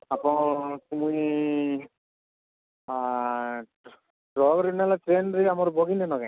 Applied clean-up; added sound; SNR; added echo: none; none; none; none.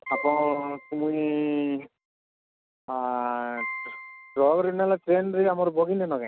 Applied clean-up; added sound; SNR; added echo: none; Piano; 13 dB; none.